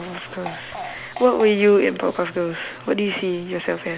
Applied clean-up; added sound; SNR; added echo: none; Fart; 14 dB; none.